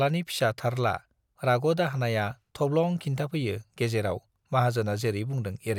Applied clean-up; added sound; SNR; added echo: none; none; none; none.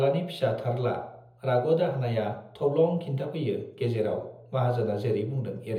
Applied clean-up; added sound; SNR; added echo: none; none; none; reverberation time 0.7 s.